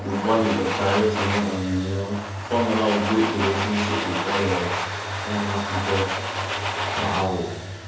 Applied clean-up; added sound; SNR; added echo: none; Domestic sounds, home sounds; 3 dB; reverberation time 0.8 s.